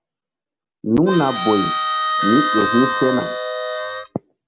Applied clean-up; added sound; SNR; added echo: none; Harmonica; 1 dB; none.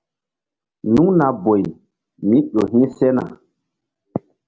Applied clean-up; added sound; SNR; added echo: none; none; none; none.